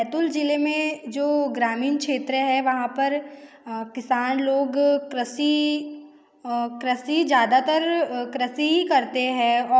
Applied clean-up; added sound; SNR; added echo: none; none; none; none.